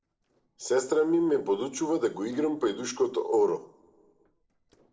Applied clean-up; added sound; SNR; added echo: neural separator model SepFormer DNS4.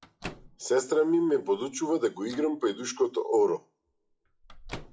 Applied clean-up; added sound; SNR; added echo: classical method WPE with log-MMSE.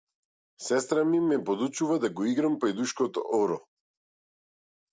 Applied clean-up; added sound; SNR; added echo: none; none; none; none.